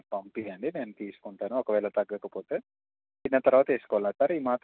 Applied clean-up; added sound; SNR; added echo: none; none; none; none.